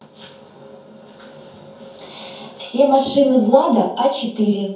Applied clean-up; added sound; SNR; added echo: none; none; none; reverberation time 0.6 s.